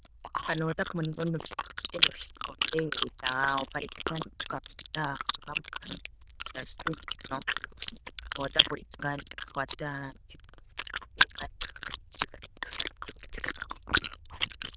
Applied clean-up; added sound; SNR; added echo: neural diffusion model UNIVERSE++.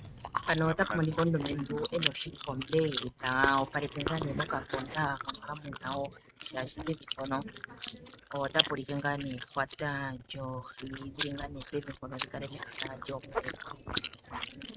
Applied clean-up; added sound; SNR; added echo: neural mask model RNNoise.